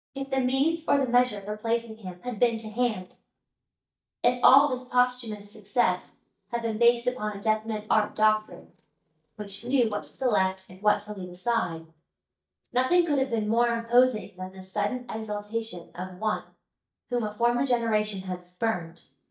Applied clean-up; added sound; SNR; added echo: neural mask model DeepFilterNet 3.